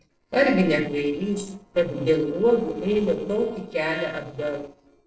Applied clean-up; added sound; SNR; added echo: neural separator model SepFormer DNS4.